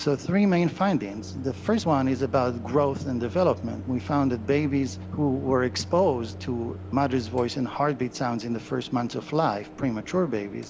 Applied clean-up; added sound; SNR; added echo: none; Microwave oven; 13 dB; none.